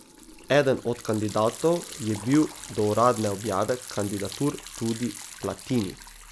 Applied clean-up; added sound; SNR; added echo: none; Liquid; 14 dB; none.